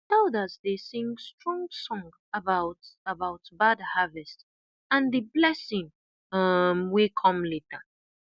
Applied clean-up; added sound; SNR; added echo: none; none; none; none.